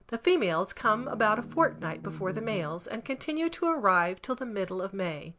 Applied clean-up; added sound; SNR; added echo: none; Bass guitar; 12 dB; none.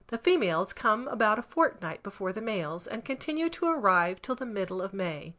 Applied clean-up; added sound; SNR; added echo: none; none; none; none.